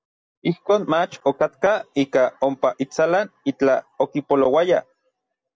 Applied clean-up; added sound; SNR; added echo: none; none; none; none.